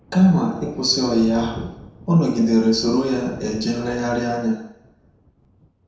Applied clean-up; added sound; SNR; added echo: none; Thunder; 19 dB; reverberation time 0.7 s.